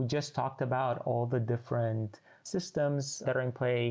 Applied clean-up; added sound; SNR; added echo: none; none; none; none.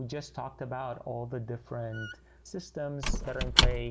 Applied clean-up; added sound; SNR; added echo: none; Squeak / Wood; -4 dB; none.